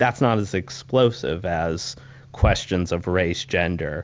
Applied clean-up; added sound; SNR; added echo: none; none; none; none.